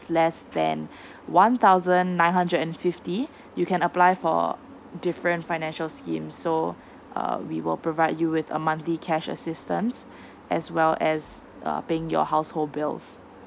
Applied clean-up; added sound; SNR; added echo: none; none; none; none.